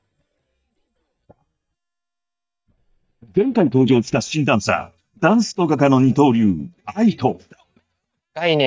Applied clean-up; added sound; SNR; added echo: neural mask model DeepFilterNet 3.